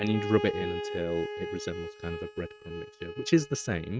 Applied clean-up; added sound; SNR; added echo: neural mask model RNNoise.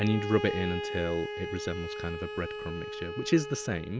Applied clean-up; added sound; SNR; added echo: none; Bowed string instrument; 6 dB; none.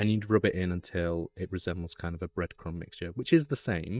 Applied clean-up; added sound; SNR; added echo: neural mask model DeepFilterNet 3.